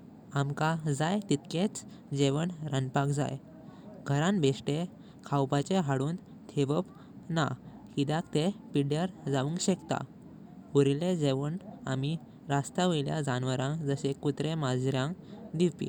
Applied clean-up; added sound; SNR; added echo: none; none; none; none.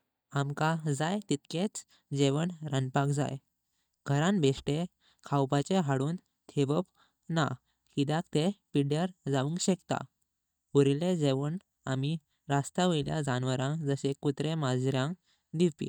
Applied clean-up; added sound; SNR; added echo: neural mask model DeepFilterNet 3.